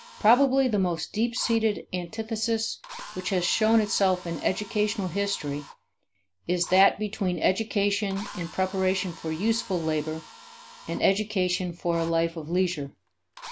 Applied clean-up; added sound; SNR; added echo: none; Drill; 20 dB; none.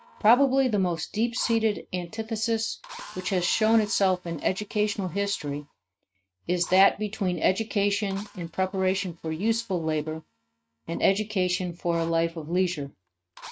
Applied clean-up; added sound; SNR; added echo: neural mask model RNNoise.